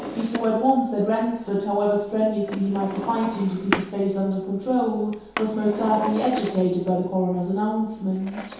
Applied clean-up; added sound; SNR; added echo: none; Drawer open or close; 12 dB; reverberation time 0.8 s.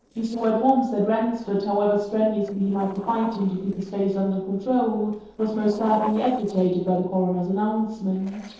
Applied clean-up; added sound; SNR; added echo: neural separator model SepFormer DNS4.